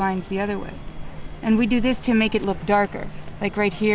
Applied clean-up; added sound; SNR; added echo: none; none; none; none.